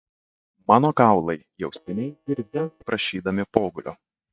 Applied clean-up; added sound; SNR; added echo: neural mask model DeepFilterNet 3.